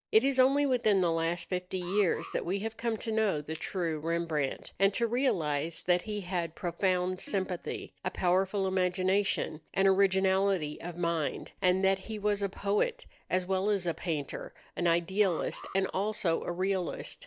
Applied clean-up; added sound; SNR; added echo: neural mask model DeepFilterNet 3.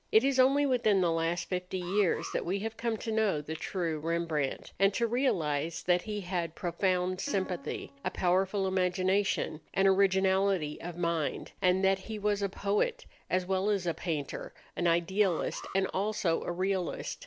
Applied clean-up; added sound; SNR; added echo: none; Alarm + Plucked string instrument; 19 dB; none.